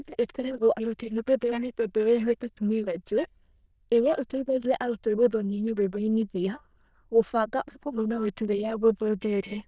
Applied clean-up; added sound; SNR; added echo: neural diffusion model UNIVERSE++.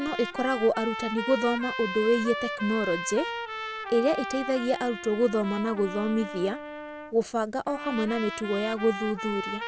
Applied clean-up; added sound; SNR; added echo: none; Trumpet; 8 dB; none.